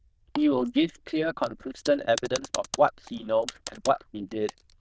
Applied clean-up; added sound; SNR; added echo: neural diffusion model UNIVERSE++.